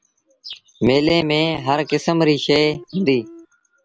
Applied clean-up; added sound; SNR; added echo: none; Guitar; 19 dB; none.